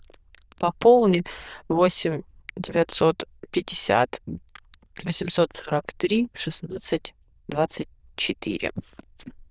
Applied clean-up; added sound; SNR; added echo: neural diffusion model UNIVERSE++.